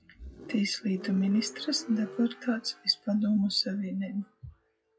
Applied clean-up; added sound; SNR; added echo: classical method WPE with log-MMSE.